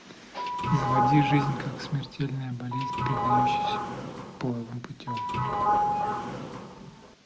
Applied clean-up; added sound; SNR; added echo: none; Sliding door / Doorbell; -3 dB; none.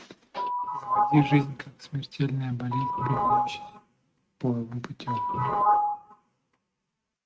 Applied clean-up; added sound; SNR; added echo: neural mask model RNNoise.